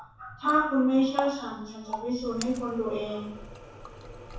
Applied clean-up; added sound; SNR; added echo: none; Water tap, faucet; 11 dB; reverberation time 0.7 s.